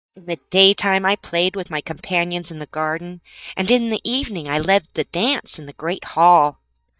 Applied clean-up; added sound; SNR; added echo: neural mask model DeepFilterNet 3.